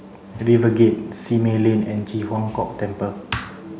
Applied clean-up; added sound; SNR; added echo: none; none; none; none.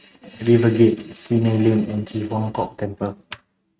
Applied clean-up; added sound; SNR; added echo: neural mask model RNNoise.